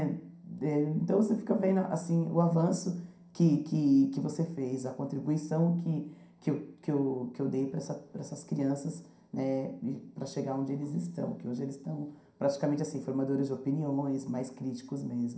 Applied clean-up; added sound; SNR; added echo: none; none; none; reverberation time 0.5 s.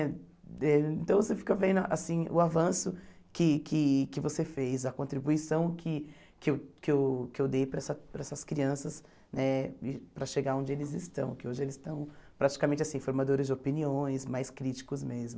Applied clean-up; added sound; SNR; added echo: none; none; none; none.